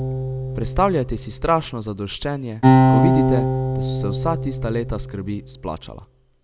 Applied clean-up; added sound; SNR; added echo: none; Acoustic guitar; -4 dB; none.